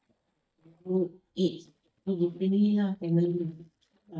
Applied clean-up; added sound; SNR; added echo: neural mask model DeepFilterNet 3.